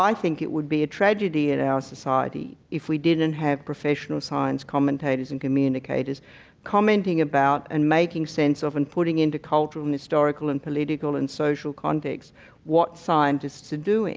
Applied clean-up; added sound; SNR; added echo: none; none; none; none.